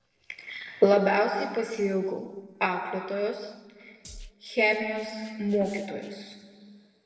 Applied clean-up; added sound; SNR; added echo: neural separator model SepFormer DNS4.